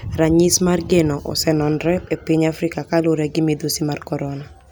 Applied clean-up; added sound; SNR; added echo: none; none; none; none.